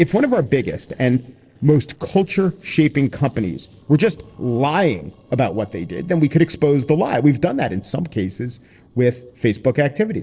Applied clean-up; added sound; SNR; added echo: neural separator model SepFormer DNS4.